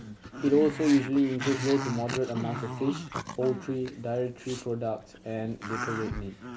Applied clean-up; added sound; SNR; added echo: none; Growling; 9 dB; none.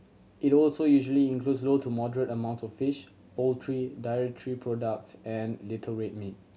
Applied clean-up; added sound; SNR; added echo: none; none; none; none.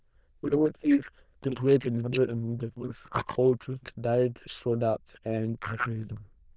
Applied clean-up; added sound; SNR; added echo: neural diffusion model UNIVERSE++.